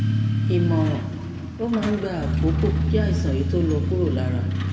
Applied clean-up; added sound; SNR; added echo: none; Truck; -3 dB; reverberation time 2.2 s.